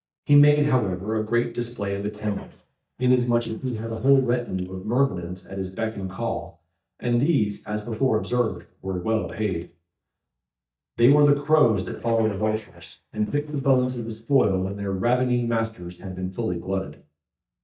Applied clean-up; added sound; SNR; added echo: neural mask model DeepFilterNet 3.